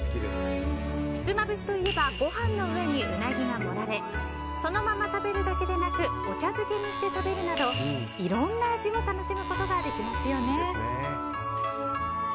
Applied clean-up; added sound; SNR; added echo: none; Alarm; 17 dB; none.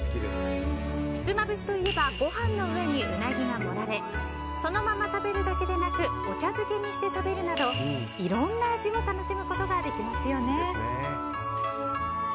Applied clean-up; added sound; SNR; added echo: none; none; none; none.